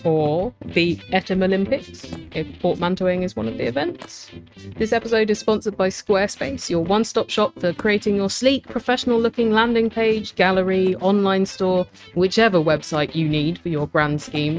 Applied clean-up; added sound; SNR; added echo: neural mask model RNNoise.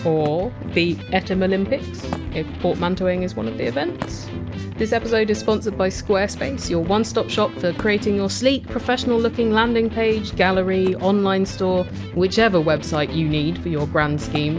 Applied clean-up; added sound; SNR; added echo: none; Electric guitar + Wood; 16 dB; none.